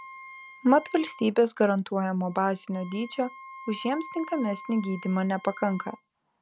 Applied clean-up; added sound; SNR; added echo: none; Wind instrument, woodwind instrument; 18 dB; none.